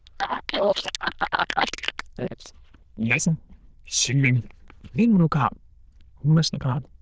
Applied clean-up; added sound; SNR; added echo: neural diffusion model UNIVERSE++.